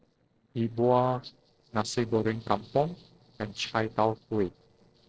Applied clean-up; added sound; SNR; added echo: neural separator model SepFormer DNS4.